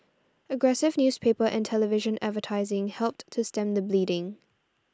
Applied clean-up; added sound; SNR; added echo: none; none; none; none.